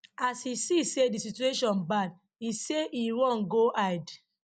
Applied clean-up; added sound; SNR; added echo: none; none; none; none.